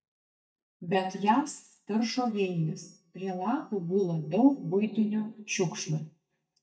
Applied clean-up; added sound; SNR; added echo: neural mask model DeepFilterNet 3.